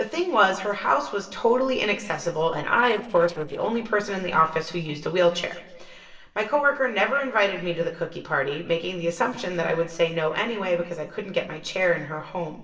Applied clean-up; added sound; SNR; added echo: neural separator model SepFormer DNS4.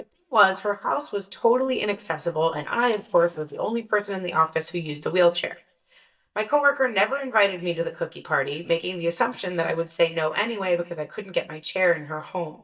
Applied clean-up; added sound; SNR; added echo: neural mask model DeepFilterNet 3.